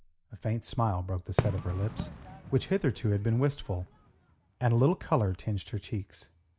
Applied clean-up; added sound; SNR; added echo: none; Fireworks; 8 dB; none.